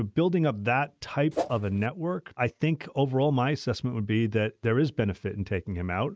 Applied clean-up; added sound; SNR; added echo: neural mask model RNNoise.